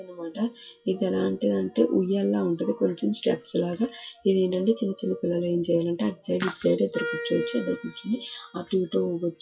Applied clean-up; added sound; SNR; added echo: classical method WPE with log-MMSE.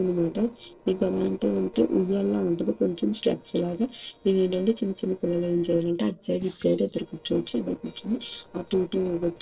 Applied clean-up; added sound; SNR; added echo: neural separator model SepFormer DNS4.